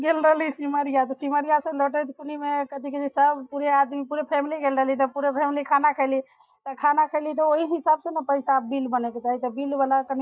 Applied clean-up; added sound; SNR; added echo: neural mask model DeepFilterNet 3.